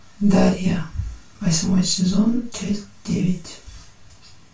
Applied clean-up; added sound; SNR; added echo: none; none; none; reverberation time 0.2 s.